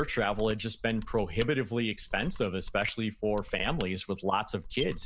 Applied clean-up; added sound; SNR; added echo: none; Mechanisms; 10 dB; none.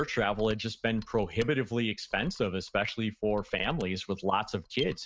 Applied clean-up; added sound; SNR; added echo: neural mask model RNNoise.